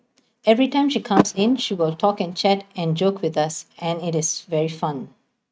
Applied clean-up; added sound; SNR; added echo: neural mask model RNNoise.